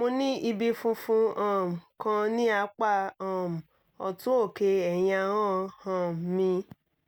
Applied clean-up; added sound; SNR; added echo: none; none; none; none.